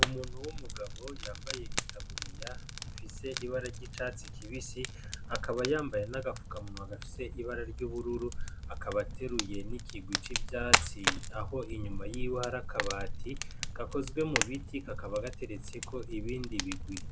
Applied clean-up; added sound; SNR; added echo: none; Fire; -2 dB; none.